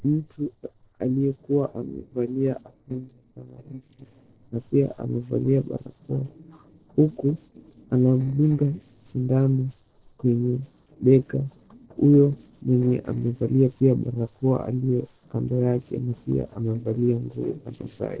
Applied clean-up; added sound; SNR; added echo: neural separator model SepFormer DNS4.